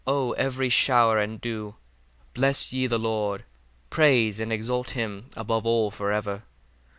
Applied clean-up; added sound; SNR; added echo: none; none; none; none.